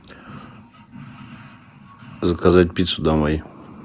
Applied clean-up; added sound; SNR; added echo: none; none; none; none.